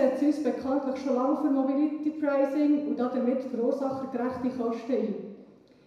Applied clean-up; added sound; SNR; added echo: none; none; none; reverberation time 1.0 s.